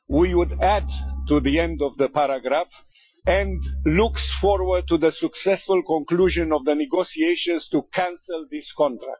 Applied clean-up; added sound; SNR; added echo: classical method Wiener filter.